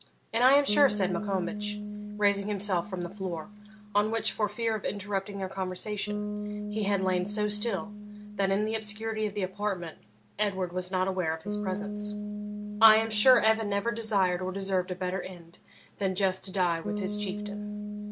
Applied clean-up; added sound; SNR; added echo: none; Bass guitar; 8 dB; none.